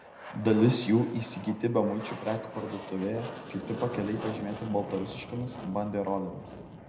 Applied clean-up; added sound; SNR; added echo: none; Aircraft; 12 dB; reverberation time 0.7 s.